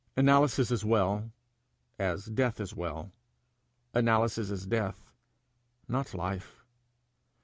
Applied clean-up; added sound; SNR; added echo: none; none; none; none.